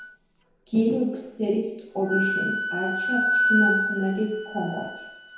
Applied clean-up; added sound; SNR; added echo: none; Wind instrument, woodwind instrument; 1 dB; reverberation time 1.0 s.